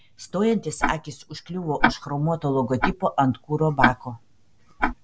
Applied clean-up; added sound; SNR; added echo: none; Tick-tock; 3 dB; none.